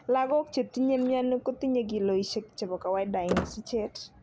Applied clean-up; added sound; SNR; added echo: none; Squeak; 13 dB; none.